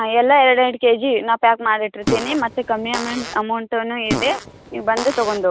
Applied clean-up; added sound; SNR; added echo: none; Fart; 9 dB; none.